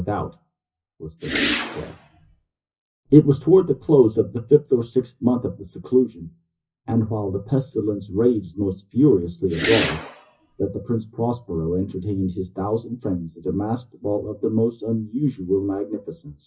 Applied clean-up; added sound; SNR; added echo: classical method WPE with log-MMSE.